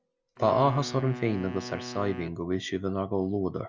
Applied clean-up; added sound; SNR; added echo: none; Wind instrument, woodwind instrument; 13 dB; none.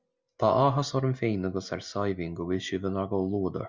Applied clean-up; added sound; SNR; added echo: none; none; none; none.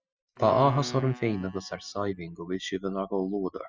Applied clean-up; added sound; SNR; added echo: classical method spectral subtraction.